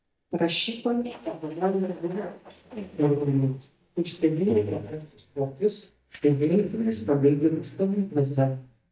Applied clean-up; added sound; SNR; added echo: neural mask model DeepFilterNet 3.